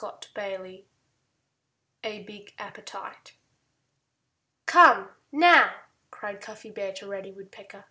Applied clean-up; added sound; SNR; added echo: none; none; none; none.